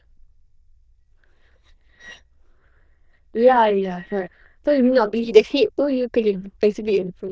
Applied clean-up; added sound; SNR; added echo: neural diffusion model UNIVERSE++.